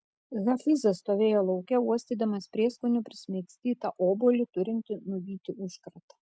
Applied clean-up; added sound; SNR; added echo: none; none; none; none.